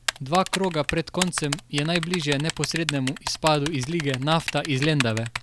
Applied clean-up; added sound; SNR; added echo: none; Typing; 8 dB; none.